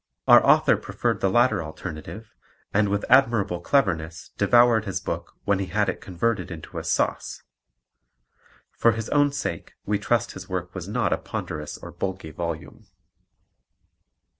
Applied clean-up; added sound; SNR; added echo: none; none; none; none.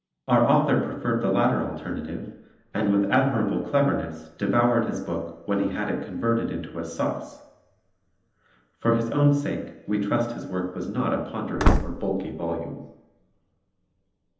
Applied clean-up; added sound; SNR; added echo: none; Slam / Wood; -2 dB; reverberation time 0.9 s.